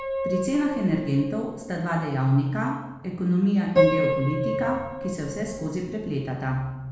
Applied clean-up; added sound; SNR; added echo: none; Piano; 4 dB; reverberation time 1.0 s.